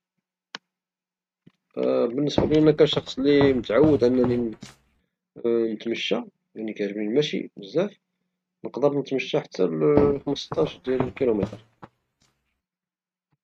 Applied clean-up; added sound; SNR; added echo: neural mask model RNNoise.